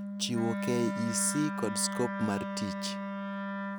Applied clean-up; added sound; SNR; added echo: none; Wind instrument, woodwind instrument; 1 dB; none.